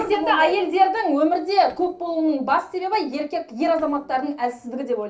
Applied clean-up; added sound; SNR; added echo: neural separator model SepFormer DNS4.